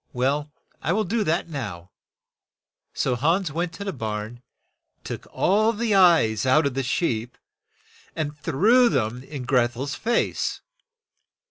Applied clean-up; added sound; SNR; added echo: none; none; none; none.